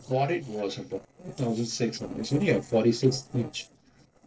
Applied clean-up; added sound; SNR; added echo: neural separator model SepFormer DNS4.